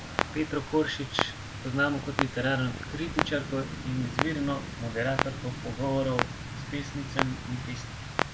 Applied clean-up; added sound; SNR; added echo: none; Clock + Motorcycle; 2 dB; none.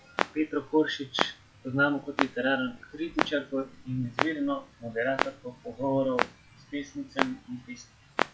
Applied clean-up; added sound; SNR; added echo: classical method log-MMSE.